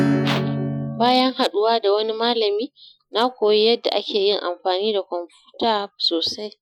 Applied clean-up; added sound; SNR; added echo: classical method Wiener filter.